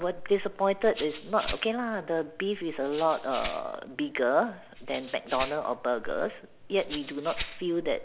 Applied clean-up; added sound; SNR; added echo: none; Rattle (instrument); 11 dB; none.